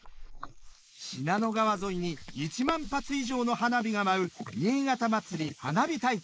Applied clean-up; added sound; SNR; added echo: neural mask model Resemble Enhance denoiser.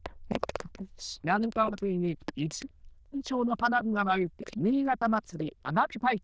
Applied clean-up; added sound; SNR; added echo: neural diffusion model UNIVERSE++.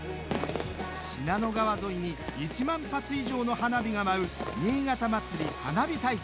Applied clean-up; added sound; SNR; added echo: none; none; none; none.